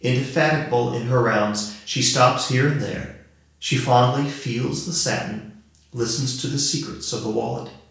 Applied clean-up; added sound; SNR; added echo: none; none; none; reverberation time 0.6 s.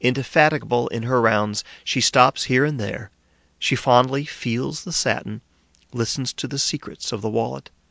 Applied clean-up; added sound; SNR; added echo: none; none; none; none.